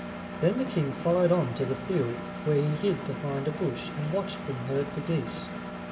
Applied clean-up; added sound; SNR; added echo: none; Engine; 8 dB; reverberation time 2.5 s.